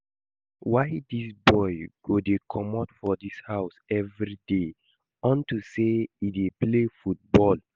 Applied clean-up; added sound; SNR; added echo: none; none; none; none.